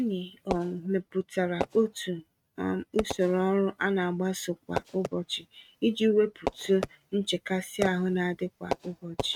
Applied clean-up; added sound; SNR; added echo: neural mask model RNNoise.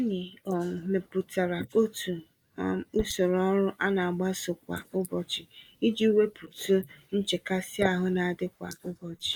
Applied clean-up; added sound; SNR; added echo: neural mask model Resemble Enhance denoiser.